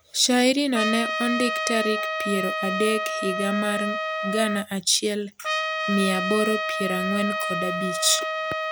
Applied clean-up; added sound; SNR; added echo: none; Trumpet; 3 dB; none.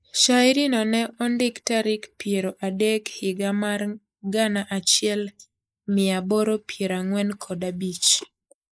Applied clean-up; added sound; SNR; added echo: neural mask model Resemble Enhance denoiser.